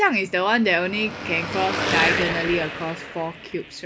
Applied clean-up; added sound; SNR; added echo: none; Car passing by / Traffic noise, roadway noise / Engine; 5 dB; none.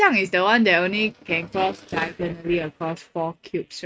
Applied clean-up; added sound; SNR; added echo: neural mask model RNNoise.